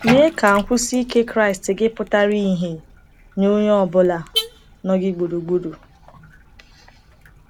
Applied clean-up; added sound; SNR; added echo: none; Alarm / Car + Bathtub (filling or washing); 13 dB; none.